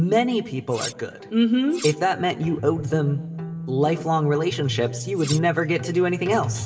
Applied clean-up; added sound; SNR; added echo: none; Cutlery, silverware; 13 dB; reverberation time 1.7 s.